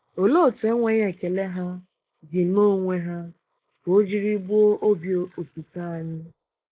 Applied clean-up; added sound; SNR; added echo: neural mask model Resemble Enhance denoiser.